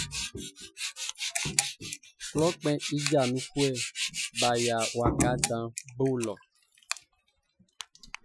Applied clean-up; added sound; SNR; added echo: classical method Wiener filter.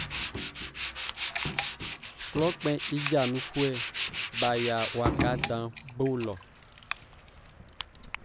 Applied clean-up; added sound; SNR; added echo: none; Camera + Tools; 0 dB; none.